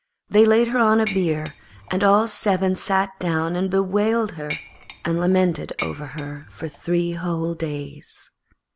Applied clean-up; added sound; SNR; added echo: none; Dishes, pots, and pans; 15 dB; none.